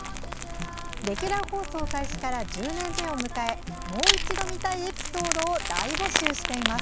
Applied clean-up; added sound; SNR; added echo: none; Camera + Crumpling, crinkling; -1 dB; none.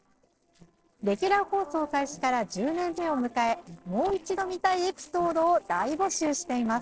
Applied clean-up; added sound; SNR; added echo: neural separator model SepFormer DNS4.